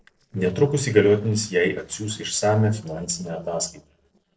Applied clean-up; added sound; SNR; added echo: neural separator model SepFormer DNS4.